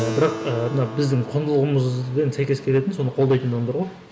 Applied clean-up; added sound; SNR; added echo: none; Keyboard (musical); 13 dB; none.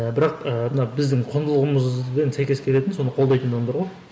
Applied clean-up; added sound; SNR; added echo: none; none; none; none.